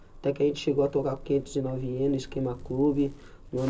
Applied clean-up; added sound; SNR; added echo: none; Zipper (clothing); 16 dB; reverberation time 0.2 s.